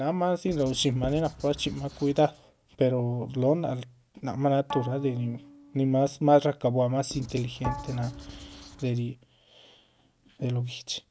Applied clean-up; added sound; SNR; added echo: none; Bowed string instrument + Writing; 14 dB; none.